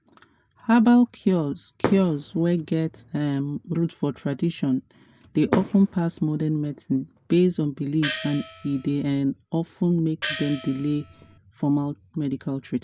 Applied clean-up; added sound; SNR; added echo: none; Gong + Fireworks; 11 dB; none.